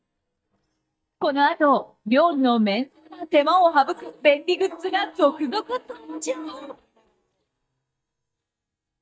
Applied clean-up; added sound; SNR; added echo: neural mask model DeepFilterNet 3.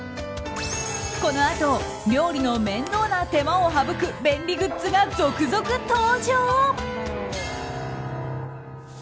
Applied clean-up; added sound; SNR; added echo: none; none; none; none.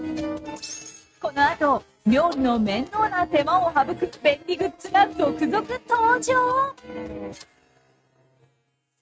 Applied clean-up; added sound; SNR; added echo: neural mask model RNNoise.